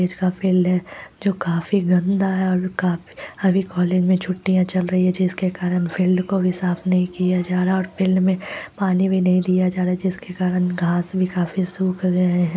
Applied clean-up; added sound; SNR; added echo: none; none; none; none.